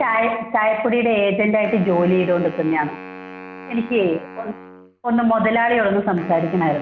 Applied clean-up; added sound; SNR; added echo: none; Wind instrument, woodwind instrument; 18 dB; none.